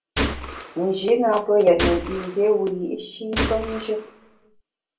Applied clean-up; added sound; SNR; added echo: none; Gunshot, gunfire; 6 dB; reverberation time 0.2 s.